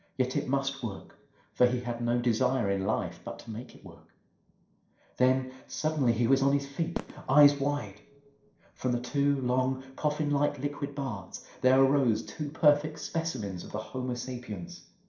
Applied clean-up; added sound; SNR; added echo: neural separator model SepFormer DNS4.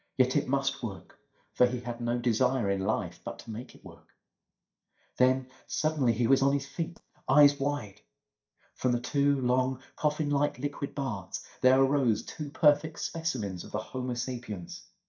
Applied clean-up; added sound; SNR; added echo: neural mask model DeepFilterNet 3.